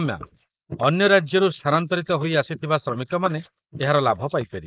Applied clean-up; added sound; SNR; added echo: neural mask model Resemble Enhance denoiser.